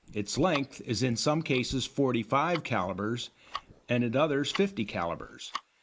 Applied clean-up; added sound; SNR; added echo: neural mask model Resemble Enhance denoiser.